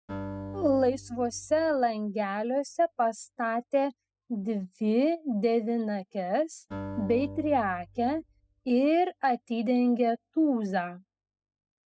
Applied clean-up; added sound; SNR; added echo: classical method spectral subtraction.